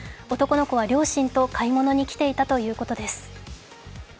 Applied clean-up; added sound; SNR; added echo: none; none; none; none.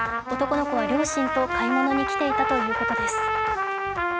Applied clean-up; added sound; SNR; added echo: none; Trumpet; -1 dB; none.